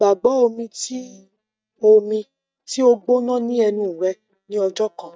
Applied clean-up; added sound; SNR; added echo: neural mask model DeepFilterNet 3.